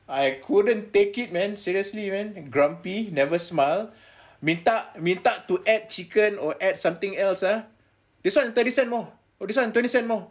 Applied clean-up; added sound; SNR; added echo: none; none; none; none.